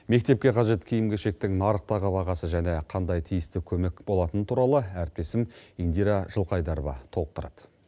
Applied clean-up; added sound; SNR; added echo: none; none; none; none.